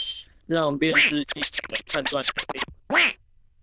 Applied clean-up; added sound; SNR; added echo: neural diffusion model UNIVERSE++.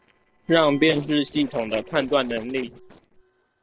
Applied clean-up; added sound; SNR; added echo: neural separator model SepFormer DNS4.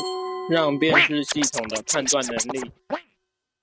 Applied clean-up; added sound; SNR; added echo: neural mask model RNNoise.